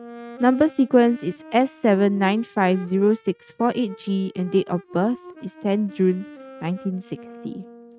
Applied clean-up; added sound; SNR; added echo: neural mask model RNNoise.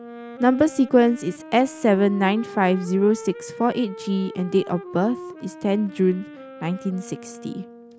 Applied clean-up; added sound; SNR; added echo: none; Wind instrument, woodwind instrument; 16 dB; none.